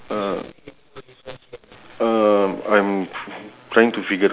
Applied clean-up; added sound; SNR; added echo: none; none; none; none.